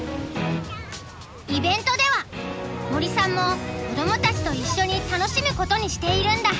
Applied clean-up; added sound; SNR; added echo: none; none; none; none.